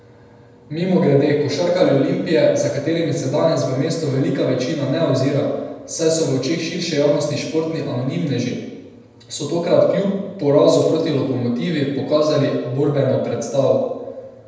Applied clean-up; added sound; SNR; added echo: none; none; none; reverberation time 1.0 s.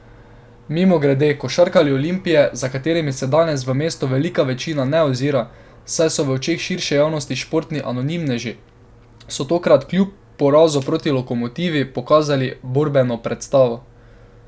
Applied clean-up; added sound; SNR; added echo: none; none; none; none.